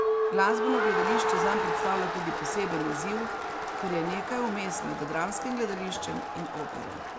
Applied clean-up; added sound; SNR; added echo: none; Crowd + Chink, clink; -2 dB; none.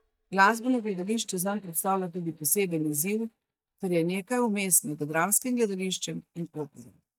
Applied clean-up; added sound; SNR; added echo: neural mask model DeepFilterNet 3.